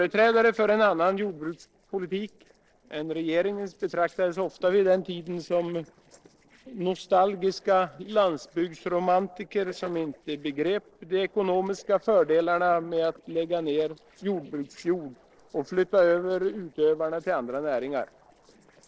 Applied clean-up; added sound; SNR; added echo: neural separator model SepFormer DNS4.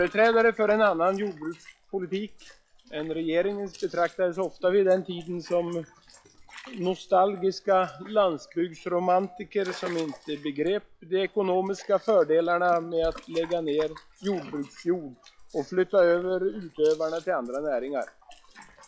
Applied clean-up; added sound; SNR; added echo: classical method log-MMSE.